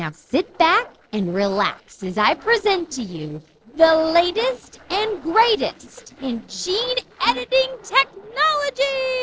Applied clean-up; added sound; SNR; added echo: neural separator model SepFormer DNS4.